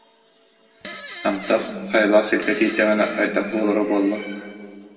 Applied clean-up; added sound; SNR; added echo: none; Fart; 13 dB; reverberation time 1.8 s.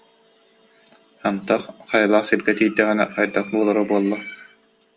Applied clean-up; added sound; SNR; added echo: none; none; none; none.